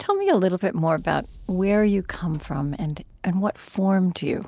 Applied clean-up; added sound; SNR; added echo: none; Boom; 20 dB; none.